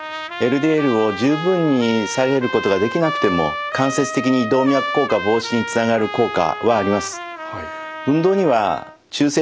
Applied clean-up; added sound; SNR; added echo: none; Trumpet; 9 dB; none.